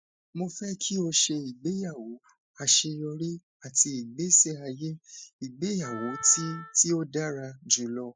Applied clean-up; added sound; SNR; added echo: classical method spectral subtraction.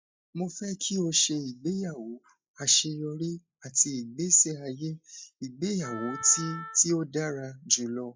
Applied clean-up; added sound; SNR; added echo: classical method log-MMSE.